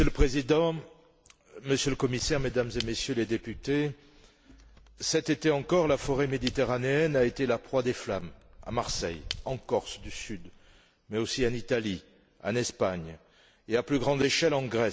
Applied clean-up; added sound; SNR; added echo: none; Shatter / Crushing; 15 dB; none.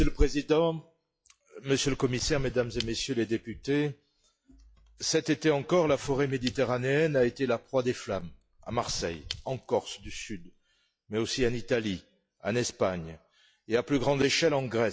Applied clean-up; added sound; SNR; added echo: classical method log-MMSE.